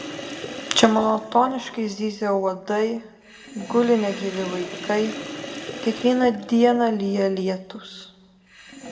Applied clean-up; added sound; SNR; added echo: none; Sink (filling or washing); 14 dB; reverberation time 1.0 s.